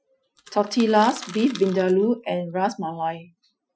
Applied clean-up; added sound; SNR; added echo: classical method Wiener filter.